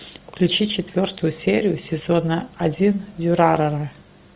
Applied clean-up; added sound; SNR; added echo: none; none; none; none.